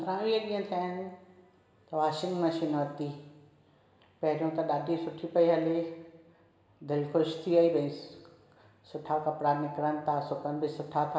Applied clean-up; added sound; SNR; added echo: none; none; none; reverberation time 1.2 s.